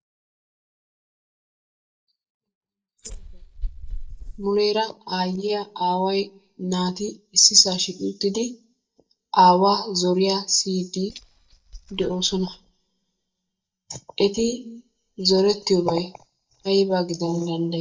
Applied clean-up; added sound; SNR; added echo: neural mask model DeepFilterNet 3.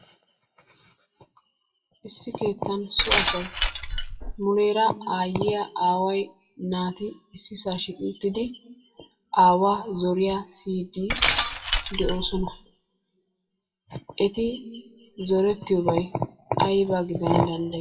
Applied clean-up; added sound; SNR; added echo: classical method WPE with log-MMSE.